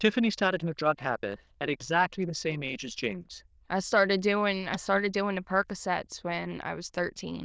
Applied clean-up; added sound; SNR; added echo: neural diffusion model UNIVERSE++.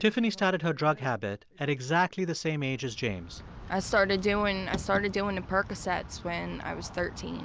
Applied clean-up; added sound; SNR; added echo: none; none; none; none.